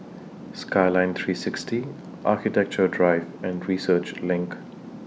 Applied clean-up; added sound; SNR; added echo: none; none; none; none.